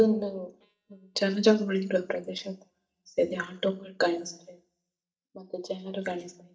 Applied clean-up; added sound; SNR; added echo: neural mask model DeepFilterNet 3.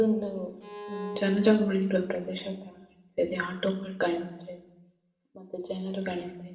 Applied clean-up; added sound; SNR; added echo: none; Bowed string instrument; 13 dB; reverberation time 0.9 s.